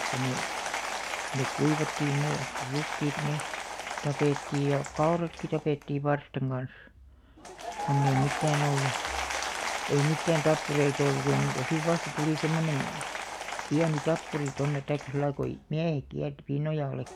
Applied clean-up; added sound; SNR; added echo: none; Applause / Crowd; 6 dB; none.